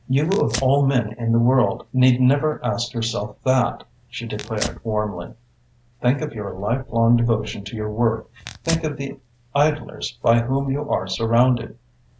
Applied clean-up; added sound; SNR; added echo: none; Tearing; 18 dB; none.